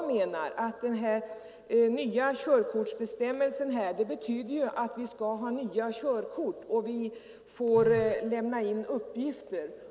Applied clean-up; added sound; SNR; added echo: none; Telephone; 16 dB; none.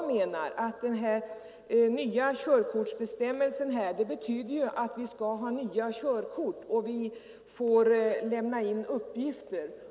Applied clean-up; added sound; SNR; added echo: none; none; none; none.